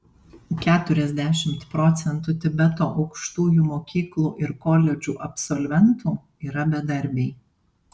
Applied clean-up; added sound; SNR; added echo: none; none; none; none.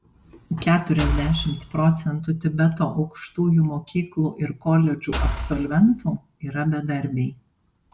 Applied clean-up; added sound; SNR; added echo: none; Engine / Car; 4 dB; none.